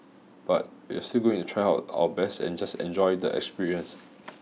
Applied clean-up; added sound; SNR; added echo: none; none; none; none.